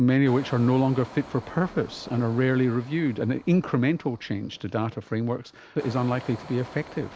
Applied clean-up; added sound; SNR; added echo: none; Engine; 20 dB; none.